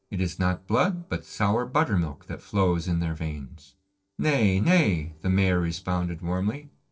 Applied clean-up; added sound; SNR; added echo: neural separator model SepFormer DNS4.